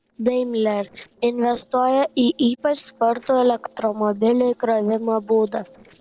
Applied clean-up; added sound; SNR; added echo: neural separator model SepFormer DNS4.